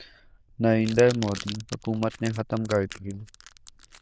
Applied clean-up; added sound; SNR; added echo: neural diffusion model UNIVERSE++.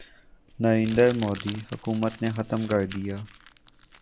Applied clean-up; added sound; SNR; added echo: none; Crumpling, crinkling; 16 dB; none.